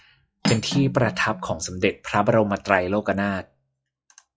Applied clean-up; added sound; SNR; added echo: classical method log-MMSE.